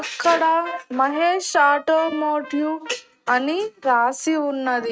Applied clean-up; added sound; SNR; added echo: neural mask model RNNoise.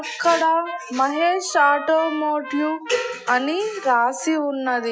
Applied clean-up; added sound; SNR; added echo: classical method Wiener filter.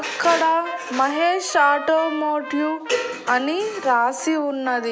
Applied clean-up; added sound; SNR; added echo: none; Trumpet; 15 dB; none.